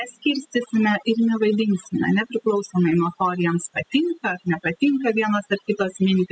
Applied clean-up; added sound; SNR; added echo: classical method spectral subtraction.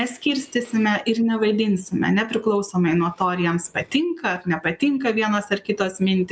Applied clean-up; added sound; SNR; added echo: none; none; none; none.